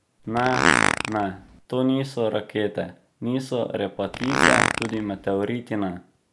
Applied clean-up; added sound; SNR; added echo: none; Fart; -3 dB; none.